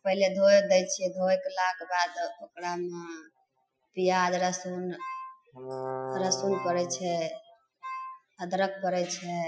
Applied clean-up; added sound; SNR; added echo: classical method Wiener filter.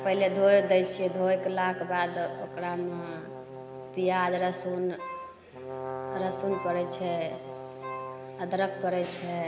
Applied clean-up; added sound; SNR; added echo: none; Brass instrument + Wind instrument, woodwind instrument; 10 dB; none.